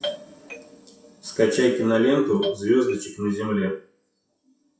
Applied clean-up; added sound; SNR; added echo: classical method WPE with log-MMSE.